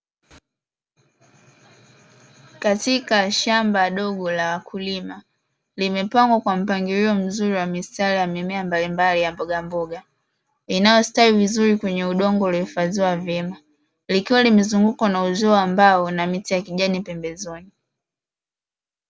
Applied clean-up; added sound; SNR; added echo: none; none; none; none.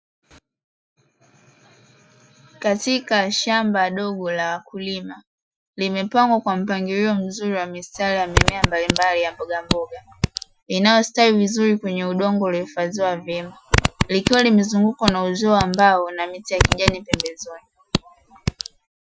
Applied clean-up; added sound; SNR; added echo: classical method Wiener filter.